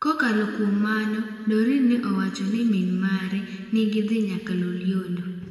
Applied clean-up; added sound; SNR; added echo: none; none; none; reverberation time 2.4 s.